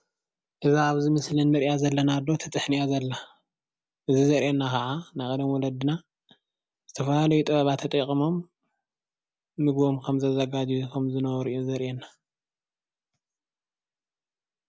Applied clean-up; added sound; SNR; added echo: none; none; none; none.